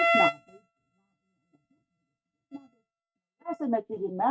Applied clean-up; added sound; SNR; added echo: neural mask model RNNoise.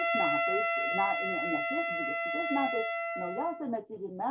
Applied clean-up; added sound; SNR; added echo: none; Wind instrument, woodwind instrument; -3 dB; none.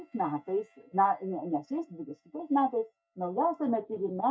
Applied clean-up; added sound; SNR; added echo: neural mask model DeepFilterNet 3.